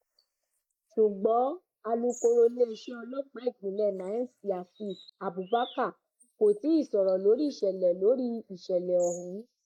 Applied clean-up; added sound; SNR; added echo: neural mask model Resemble Enhance denoiser.